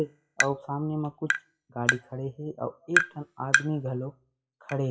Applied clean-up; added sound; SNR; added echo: classical method WPE with log-MMSE.